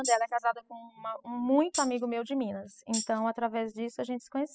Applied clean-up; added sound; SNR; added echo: classical method spectral subtraction.